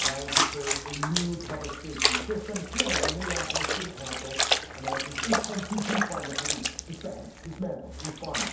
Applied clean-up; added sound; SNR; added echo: none; Trickle, dribble / Splash, splatter; -5 dB; reverberation time 0.8 s.